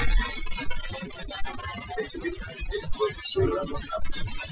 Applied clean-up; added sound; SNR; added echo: classical method Wiener filter.